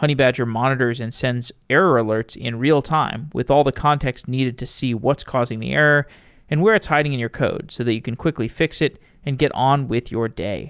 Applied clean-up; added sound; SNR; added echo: none; none; none; none.